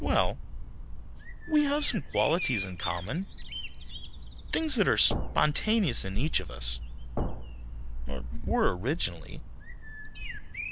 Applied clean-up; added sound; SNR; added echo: none; Bird vocalization, bird call, bird song + Thump, thud; 2 dB; none.